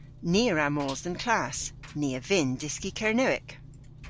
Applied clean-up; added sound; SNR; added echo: none; Engine; 17 dB; none.